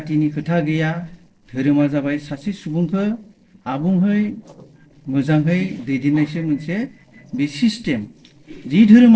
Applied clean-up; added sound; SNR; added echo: neural separator model SepFormer DNS4.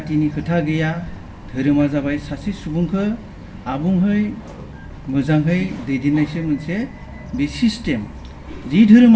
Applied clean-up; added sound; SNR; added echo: none; Bird vocalization, bird call, bird song; 18 dB; reverberation time 0.7 s.